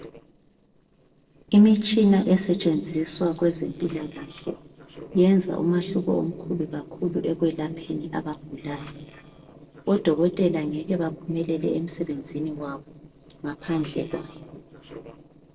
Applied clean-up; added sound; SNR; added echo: neural separator model SepFormer DNS4.